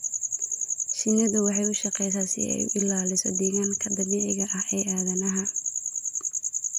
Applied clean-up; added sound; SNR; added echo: none; none; none; none.